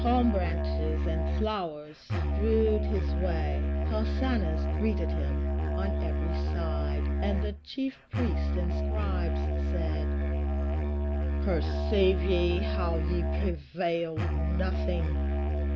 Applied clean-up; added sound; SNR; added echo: none; Musical instrument; -5 dB; none.